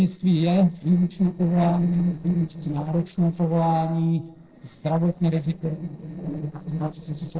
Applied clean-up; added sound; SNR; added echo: neural separator model SepFormer DNS4.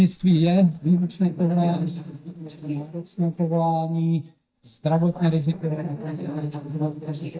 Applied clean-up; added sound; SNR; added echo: neural mask model DeepFilterNet 3.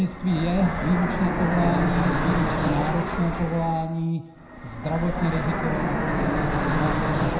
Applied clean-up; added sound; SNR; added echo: none; Fixed-wing aircraft, airplane; 0 dB; reverberation time 0.7 s.